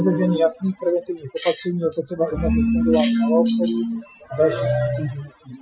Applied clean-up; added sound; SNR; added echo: classical method Wiener filter.